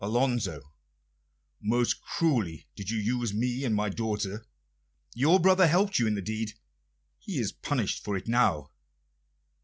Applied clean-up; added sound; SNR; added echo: none; none; none; none.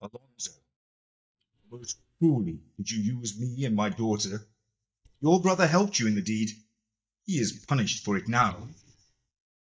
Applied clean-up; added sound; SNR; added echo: neural mask model DeepFilterNet 3.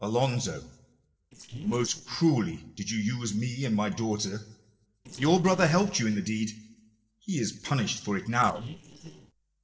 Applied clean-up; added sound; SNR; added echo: neural separator model SepFormer DNS4.